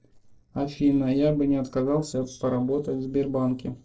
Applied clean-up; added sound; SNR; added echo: neural separator model SepFormer DNS4.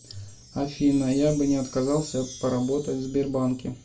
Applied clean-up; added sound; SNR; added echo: none; Chime; 19 dB; reverberation time 0.2 s.